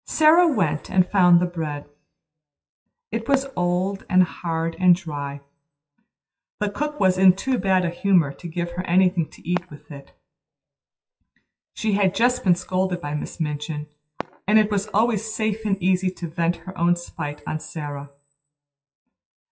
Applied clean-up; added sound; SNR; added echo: classical method WPE with log-MMSE.